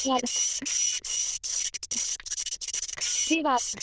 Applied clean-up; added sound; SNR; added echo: neural diffusion model UNIVERSE++.